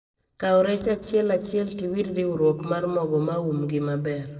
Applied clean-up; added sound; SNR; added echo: neural separator model SepFormer DNS4.